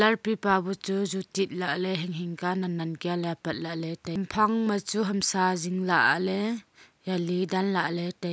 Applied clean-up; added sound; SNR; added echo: none; none; none; none.